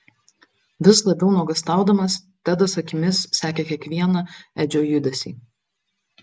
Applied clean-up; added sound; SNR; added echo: none; none; none; none.